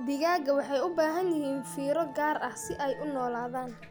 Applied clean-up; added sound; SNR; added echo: none; Musical instrument; 16 dB; none.